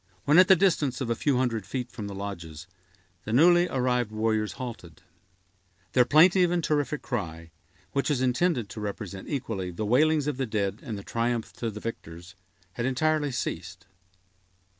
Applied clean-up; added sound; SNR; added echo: none; none; none; none.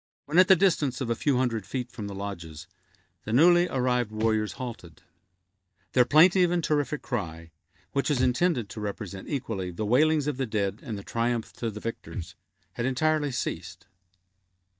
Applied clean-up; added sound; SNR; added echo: neural mask model DeepFilterNet 3.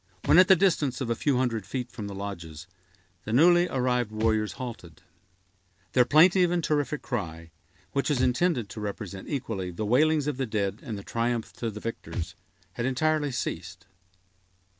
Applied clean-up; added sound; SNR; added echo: none; Thump, thud; 15 dB; none.